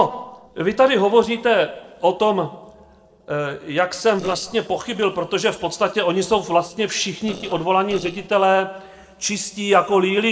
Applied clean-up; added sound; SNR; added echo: neural separator model SepFormer DNS4.